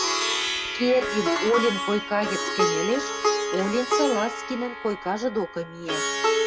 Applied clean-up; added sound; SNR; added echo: none; Plucked string instrument; -1 dB; none.